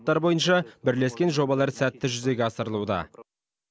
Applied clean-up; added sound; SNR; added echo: none; none; none; none.